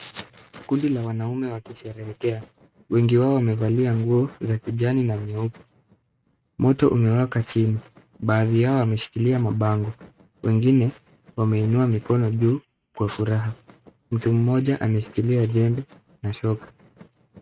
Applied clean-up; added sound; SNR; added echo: neural mask model RNNoise.